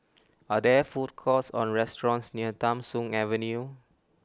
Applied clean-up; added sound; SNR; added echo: none; none; none; none.